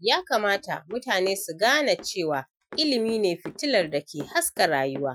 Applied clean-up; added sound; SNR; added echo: classical method Wiener filter.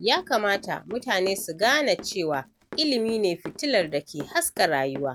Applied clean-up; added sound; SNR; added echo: none; Run; 19 dB; none.